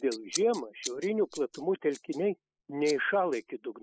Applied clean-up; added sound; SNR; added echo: classical method spectral subtraction.